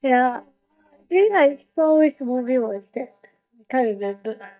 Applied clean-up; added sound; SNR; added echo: neural mask model DeepFilterNet 3.